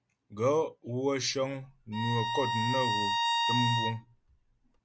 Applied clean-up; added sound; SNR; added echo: none; Bowed string instrument; -1 dB; none.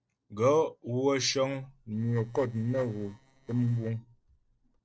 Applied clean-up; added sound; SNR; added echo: neural separator model SepFormer DNS4.